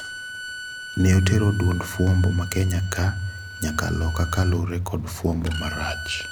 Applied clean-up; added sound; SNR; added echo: none; Bowed string instrument; 13 dB; none.